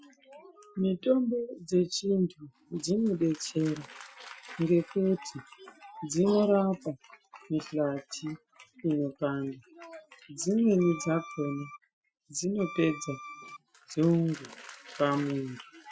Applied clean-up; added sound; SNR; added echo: classical method Wiener filter.